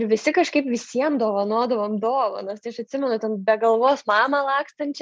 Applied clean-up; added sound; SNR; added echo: none; none; none; none.